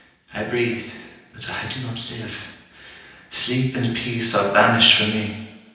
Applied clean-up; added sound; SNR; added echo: none; none; none; reverberation time 0.9 s.